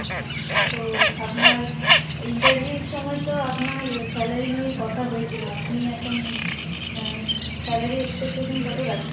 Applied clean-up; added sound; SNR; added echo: none; Bird; -3 dB; reverberation time 0.7 s.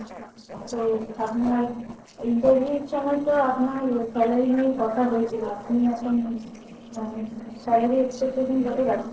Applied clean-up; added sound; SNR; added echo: neural separator model SepFormer DNS4.